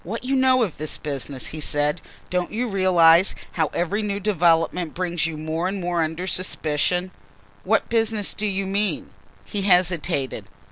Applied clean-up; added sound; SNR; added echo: none; none; none; none.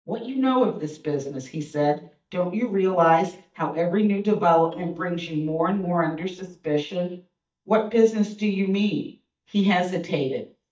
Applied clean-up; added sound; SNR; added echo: neural mask model DeepFilterNet 3.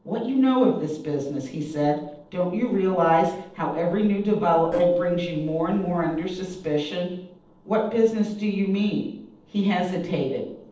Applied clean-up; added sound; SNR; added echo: neural separator model SepFormer DNS4.